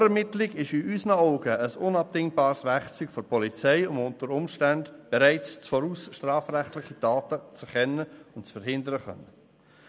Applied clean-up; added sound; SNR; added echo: none; none; none; none.